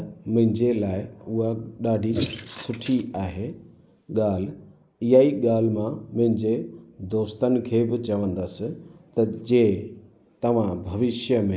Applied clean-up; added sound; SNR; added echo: neural mask model Resemble Enhance denoiser.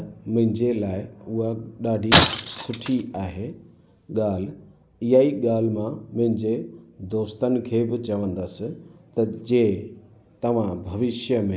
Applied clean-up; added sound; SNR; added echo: none; Shatter; 0 dB; none.